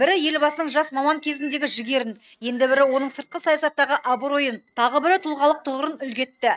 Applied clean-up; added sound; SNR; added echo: neural mask model RNNoise.